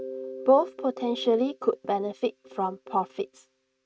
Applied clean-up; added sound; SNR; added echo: neural mask model RNNoise.